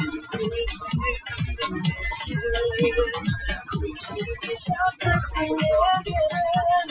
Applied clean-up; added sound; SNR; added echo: classical method Wiener filter.